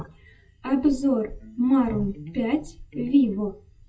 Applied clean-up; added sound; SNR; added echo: classical method WPE with log-MMSE.